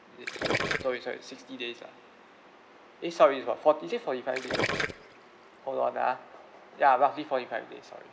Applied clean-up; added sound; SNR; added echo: none; Gurgling; 7 dB; none.